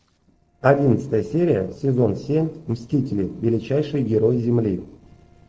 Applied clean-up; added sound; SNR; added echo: neural separator model SepFormer DNS4.